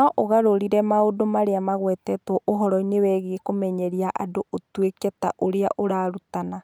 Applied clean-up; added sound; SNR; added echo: none; none; none; none.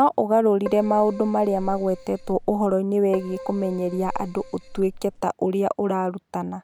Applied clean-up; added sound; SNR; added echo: none; Keyboard (musical); 13 dB; none.